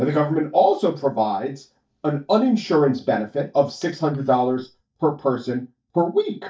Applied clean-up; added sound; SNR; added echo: neural mask model DeepFilterNet 3.